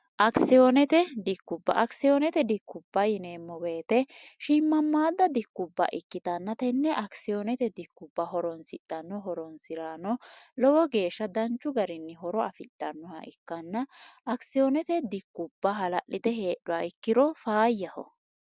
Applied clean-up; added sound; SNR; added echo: none; none; none; none.